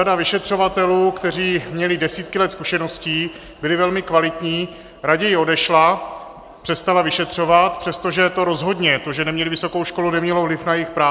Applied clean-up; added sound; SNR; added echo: none; none; none; none.